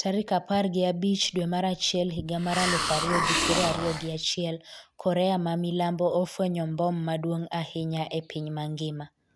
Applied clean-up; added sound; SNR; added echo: none; Hiss; 2 dB; none.